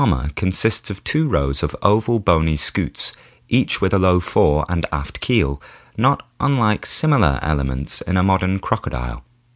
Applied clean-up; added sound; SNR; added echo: none; none; none; none.